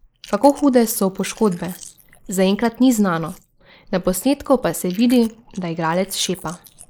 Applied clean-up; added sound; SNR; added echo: neural mask model Resemble Enhance denoiser.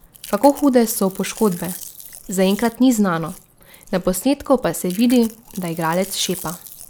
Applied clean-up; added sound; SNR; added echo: none; Chewing, mastication; 18 dB; none.